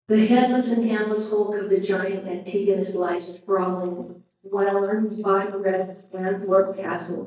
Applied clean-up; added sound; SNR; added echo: neural mask model DeepFilterNet 3.